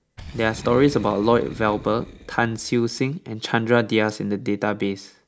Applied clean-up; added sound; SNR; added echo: none; Boom; 19 dB; none.